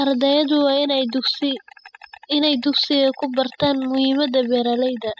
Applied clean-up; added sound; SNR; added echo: classical method spectral subtraction.